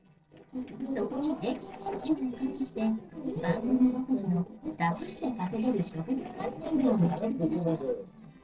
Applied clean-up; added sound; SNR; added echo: neural separator model SepFormer DNS4.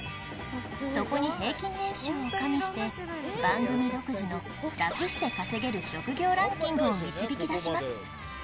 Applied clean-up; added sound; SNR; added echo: none; none; none; none.